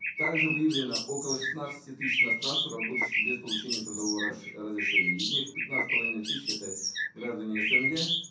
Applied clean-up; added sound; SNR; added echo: none; Bird; -4 dB; reverberation time 0.6 s.